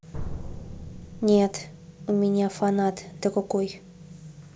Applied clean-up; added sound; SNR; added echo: none; Drum; 12 dB; none.